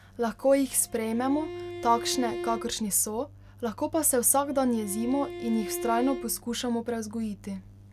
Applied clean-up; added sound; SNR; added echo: none; Bowed string instrument; 10 dB; none.